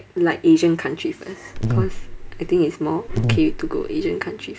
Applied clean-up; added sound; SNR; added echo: none; Buzz; 2 dB; none.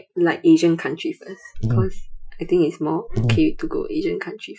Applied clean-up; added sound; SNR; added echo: classical method Wiener filter.